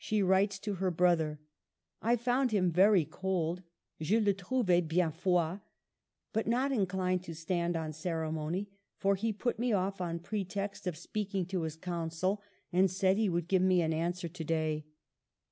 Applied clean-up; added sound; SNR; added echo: none; none; none; none.